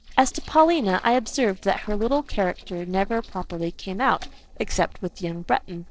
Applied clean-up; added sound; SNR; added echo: neural separator model SepFormer DNS4.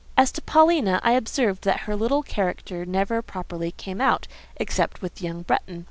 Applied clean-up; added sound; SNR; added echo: none; none; none; none.